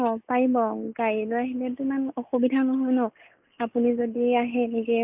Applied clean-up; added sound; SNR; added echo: neural mask model Resemble Enhance denoiser.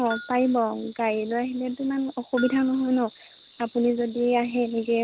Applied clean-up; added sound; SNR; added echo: none; Bell; 18 dB; none.